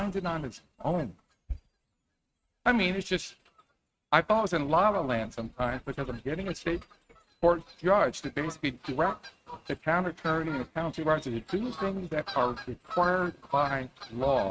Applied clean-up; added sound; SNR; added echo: neural mask model RNNoise.